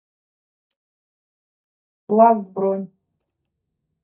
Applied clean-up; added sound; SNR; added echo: neural mask model DeepFilterNet 3.